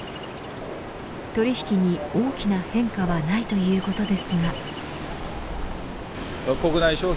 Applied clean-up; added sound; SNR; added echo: none; Ocean + Engine / Car; 8 dB; none.